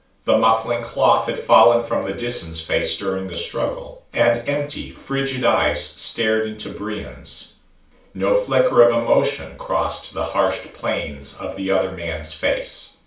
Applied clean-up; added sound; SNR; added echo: none; none; none; reverberation time 0.4 s.